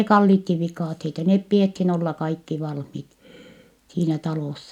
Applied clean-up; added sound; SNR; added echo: none; none; none; none.